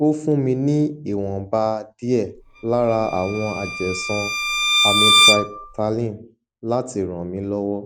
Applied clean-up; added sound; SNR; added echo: none; Bowed string instrument; -3 dB; none.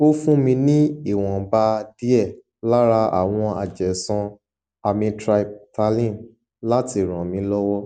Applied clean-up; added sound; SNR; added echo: none; none; none; none.